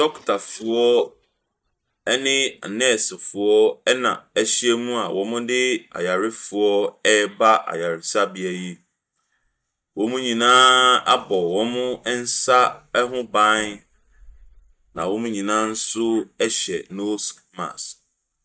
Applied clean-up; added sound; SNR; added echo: neural mask model DeepFilterNet 3.